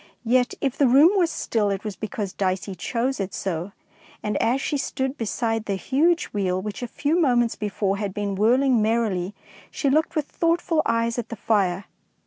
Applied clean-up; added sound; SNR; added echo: none; none; none; none.